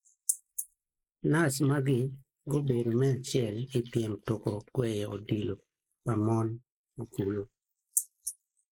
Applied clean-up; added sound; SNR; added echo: neural mask model Resemble Enhance denoiser.